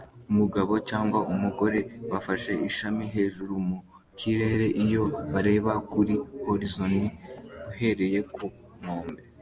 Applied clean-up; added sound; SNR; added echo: none; none; none; none.